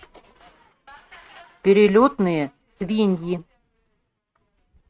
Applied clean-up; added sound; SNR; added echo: neural mask model RNNoise.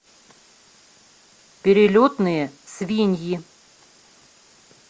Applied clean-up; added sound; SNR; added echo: none; none; none; none.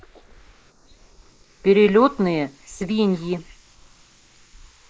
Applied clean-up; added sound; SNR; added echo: neural mask model Resemble Enhance denoiser.